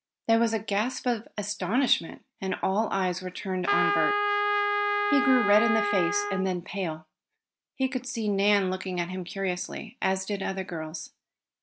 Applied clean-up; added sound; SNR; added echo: none; Trumpet; -1 dB; none.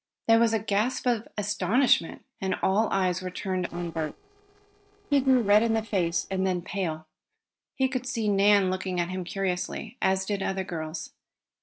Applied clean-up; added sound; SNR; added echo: neural separator model SepFormer DNS4.